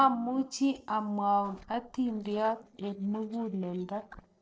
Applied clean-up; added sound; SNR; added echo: neural separator model SepFormer DNS4.